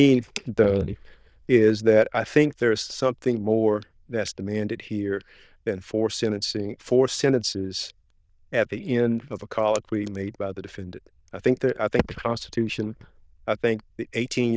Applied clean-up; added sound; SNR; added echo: neural diffusion model UNIVERSE++.